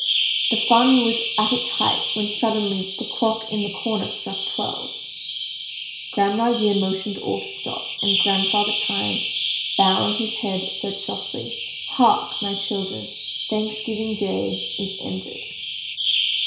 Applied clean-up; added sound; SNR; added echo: none; Bird vocalization, bird call, bird song; -1 dB; reverberation time 0.5 s.